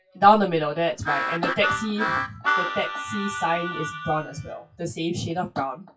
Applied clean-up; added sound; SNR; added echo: classical method WPE with log-MMSE.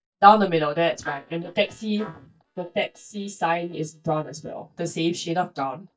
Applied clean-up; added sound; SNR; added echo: neural mask model DeepFilterNet 3.